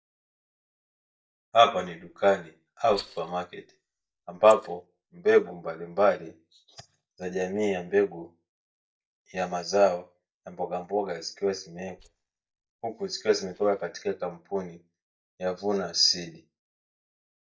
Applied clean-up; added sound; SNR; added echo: neural mask model DeepFilterNet 3.